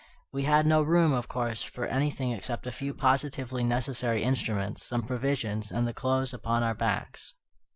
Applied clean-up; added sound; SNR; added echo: neural mask model Resemble Enhance denoiser.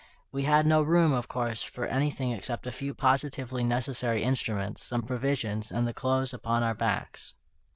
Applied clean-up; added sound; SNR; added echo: neural diffusion model UNIVERSE++.